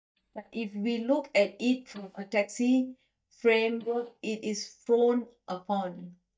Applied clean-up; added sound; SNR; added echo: neural mask model DeepFilterNet 3.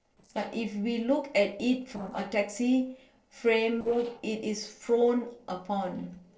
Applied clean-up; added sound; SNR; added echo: neural separator model SepFormer DNS4.